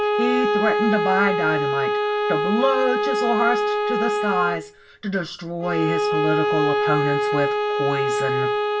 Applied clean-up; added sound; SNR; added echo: none; Bowed string instrument; -3 dB; reverberation time 0.2 s.